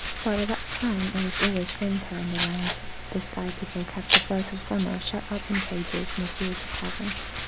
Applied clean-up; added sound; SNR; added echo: none; Domestic sounds, home sounds; 1 dB; none.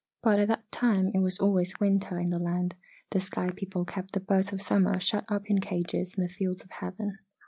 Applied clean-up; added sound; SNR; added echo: none; none; none; none.